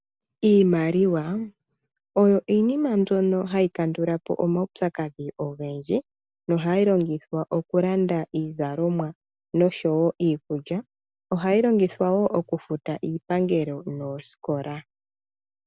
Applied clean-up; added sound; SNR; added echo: none; none; none; none.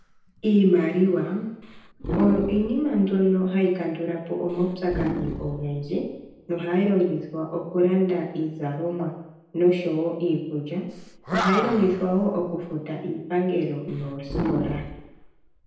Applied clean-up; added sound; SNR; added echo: none; Animal; 10 dB; reverberation time 0.9 s.